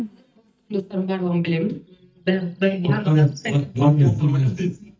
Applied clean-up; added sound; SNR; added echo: neural mask model DeepFilterNet 3.